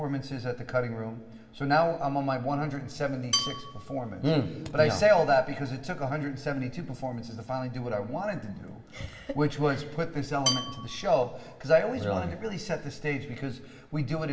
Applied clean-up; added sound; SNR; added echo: none; Dishes, pots, and pans / Glass / Bell; 5 dB; reverberation time 1.1 s.